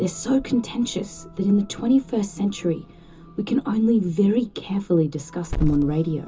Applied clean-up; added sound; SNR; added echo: none; Growling / Hiss; 13 dB; reverberation time 0.2 s.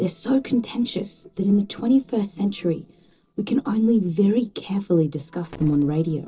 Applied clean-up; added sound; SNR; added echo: neural separator model SepFormer DNS4.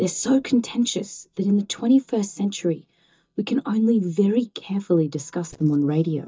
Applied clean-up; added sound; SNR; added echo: neural mask model DeepFilterNet 3.